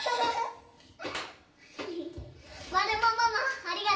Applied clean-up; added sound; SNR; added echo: none; Clapping; 16 dB; reverberation time 0.7 s.